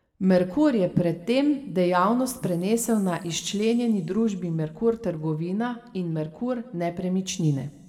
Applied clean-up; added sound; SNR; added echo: none; none; none; reverberation time 2.1 s.